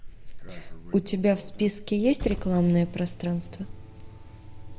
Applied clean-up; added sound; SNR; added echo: none; Car; 12 dB; reverberation time 0.8 s.